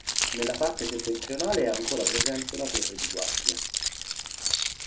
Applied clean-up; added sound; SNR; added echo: none; Keys jangling; -2 dB; reverberation time 0.2 s.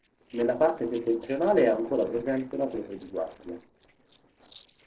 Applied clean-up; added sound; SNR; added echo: neural separator model SepFormer DNS4.